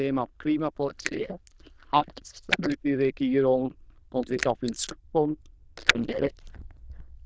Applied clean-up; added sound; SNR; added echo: neural diffusion model UNIVERSE++.